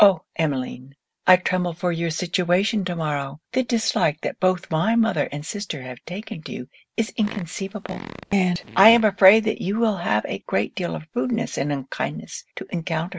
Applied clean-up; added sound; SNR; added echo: none; Fart; 16 dB; none.